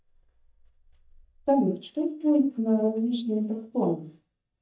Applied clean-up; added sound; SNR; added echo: neural mask model DeepFilterNet 3.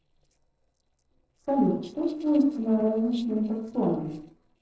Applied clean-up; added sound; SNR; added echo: neural separator model SepFormer DNS4.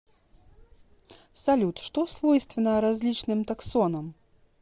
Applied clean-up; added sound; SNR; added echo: none; none; none; none.